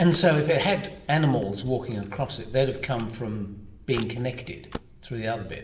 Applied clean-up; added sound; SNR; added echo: none; Camera; 18 dB; reverberation time 0.8 s.